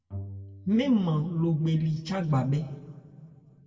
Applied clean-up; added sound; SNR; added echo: none; Bowed string instrument; 18 dB; reverberation time 1.4 s.